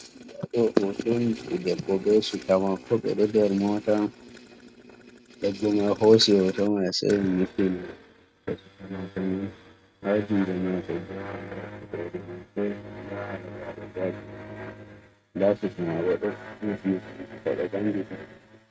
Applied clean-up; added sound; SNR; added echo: neural mask model RNNoise.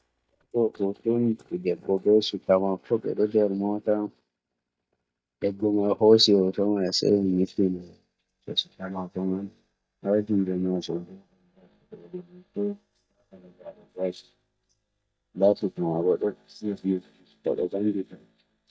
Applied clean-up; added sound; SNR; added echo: neural mask model DeepFilterNet 3.